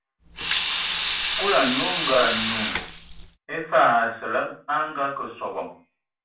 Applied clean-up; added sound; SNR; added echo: none; Sink (filling or washing) / Water tap, faucet; 1 dB; reverberation time 0.3 s.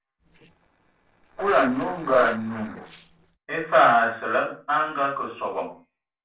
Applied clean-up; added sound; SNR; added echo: neural separator model SepFormer DNS4.